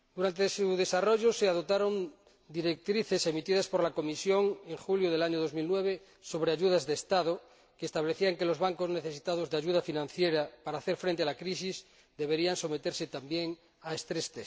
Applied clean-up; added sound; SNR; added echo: none; none; none; none.